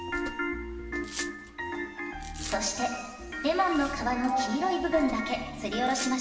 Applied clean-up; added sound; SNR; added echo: none; Domestic sounds, home sounds; 16 dB; reverberation time 2.4 s.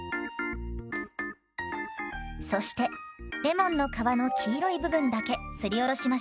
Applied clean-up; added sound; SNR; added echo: none; none; none; none.